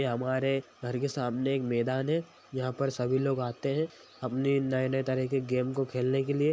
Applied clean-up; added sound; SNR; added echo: none; none; none; none.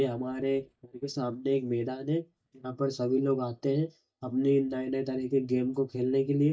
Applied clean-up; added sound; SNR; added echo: neural mask model DeepFilterNet 3.